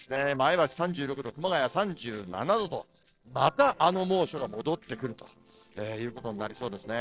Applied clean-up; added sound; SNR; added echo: neural separator model SepFormer DNS4.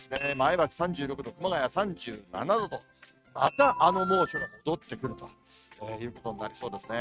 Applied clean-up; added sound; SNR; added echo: neural mask model RNNoise.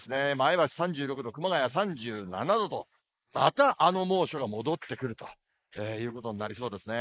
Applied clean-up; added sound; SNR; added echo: neural mask model Resemble Enhance denoiser.